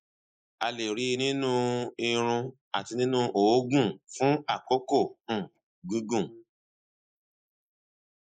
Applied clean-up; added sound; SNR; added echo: neural mask model Resemble Enhance denoiser.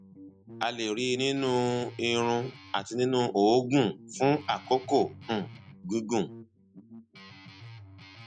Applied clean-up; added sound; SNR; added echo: none; Guitar; 19 dB; none.